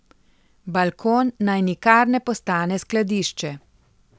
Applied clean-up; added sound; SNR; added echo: none; none; none; none.